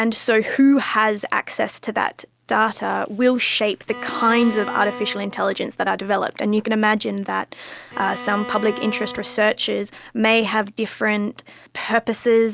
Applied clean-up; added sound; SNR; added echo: none; Bowed string instrument; 13 dB; none.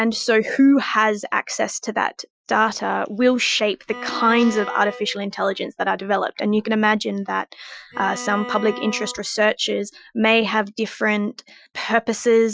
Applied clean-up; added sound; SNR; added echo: classical method Wiener filter.